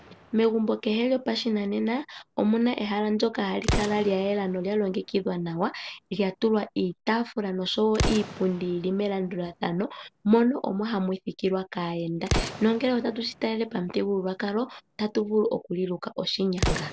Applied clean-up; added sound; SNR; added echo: none; Explosion; 10 dB; none.